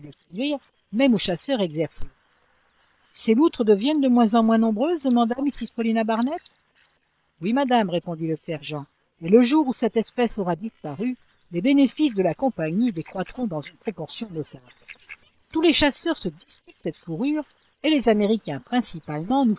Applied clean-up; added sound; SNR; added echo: neural separator model SepFormer WHAM!.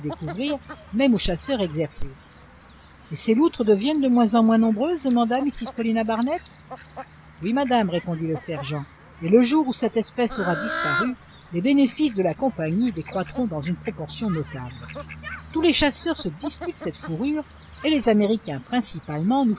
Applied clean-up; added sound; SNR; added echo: none; Fowl; 15 dB; none.